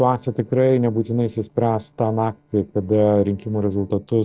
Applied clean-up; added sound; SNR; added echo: neural separator model SepFormer DNS4.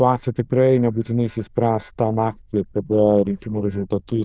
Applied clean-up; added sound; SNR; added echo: neural diffusion model UNIVERSE++.